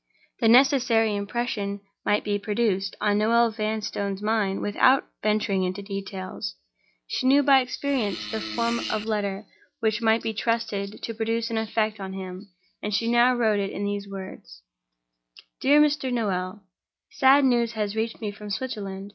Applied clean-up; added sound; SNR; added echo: none; Fart; 9 dB; none.